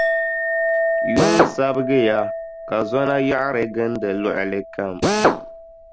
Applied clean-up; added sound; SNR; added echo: none; Chink, clink + Drill; 0 dB; none.